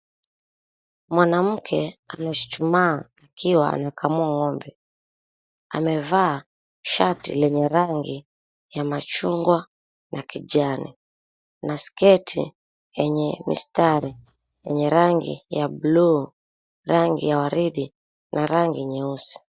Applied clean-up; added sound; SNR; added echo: neural mask model DeepFilterNet 3.